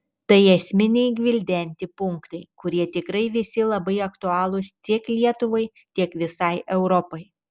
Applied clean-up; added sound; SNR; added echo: none; none; none; none.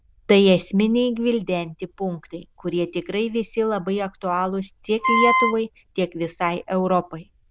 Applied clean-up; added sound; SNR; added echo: neural diffusion model UNIVERSE++.